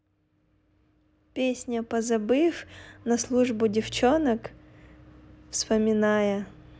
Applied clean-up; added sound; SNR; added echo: none; none; none; none.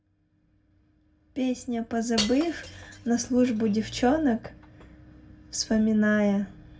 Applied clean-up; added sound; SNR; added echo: none; Shatter / Crushing; 12 dB; reverberation time 0.2 s.